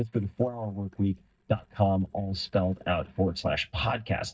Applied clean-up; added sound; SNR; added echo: neural mask model DeepFilterNet 3.